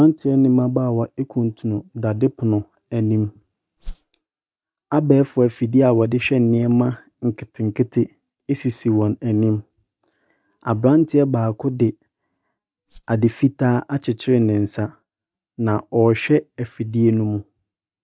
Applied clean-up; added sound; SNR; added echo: neural mask model RNNoise.